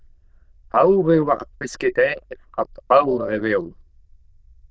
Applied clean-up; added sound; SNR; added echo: neural diffusion model UNIVERSE++.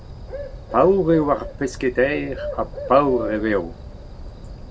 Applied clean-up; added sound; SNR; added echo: none; Bird; 11 dB; none.